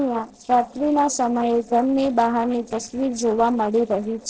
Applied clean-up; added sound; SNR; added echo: neural separator model SepFormer DNS4.